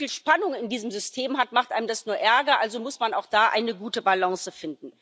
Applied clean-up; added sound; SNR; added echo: none; none; none; none.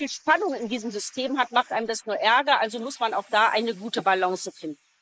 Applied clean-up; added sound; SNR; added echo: neural mask model Resemble Enhance denoiser.